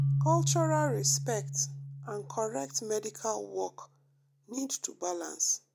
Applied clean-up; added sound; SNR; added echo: none; Keyboard (musical); 2 dB; none.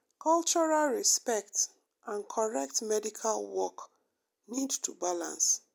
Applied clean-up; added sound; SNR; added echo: none; none; none; none.